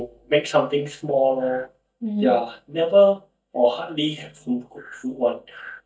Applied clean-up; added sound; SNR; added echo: neural mask model DeepFilterNet 3.